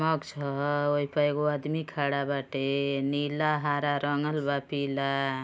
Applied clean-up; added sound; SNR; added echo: none; none; none; none.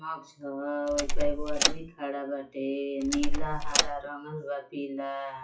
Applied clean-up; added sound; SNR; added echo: classical method WPE with log-MMSE.